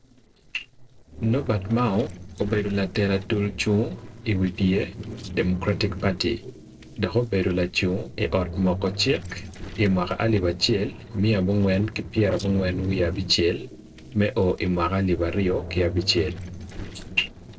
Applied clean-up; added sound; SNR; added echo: neural separator model SepFormer DNS4.